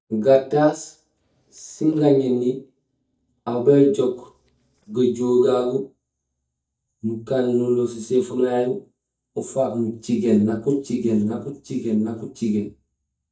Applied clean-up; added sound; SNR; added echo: neural mask model DeepFilterNet 3.